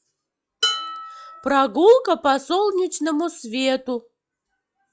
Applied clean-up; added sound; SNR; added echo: classical method log-MMSE.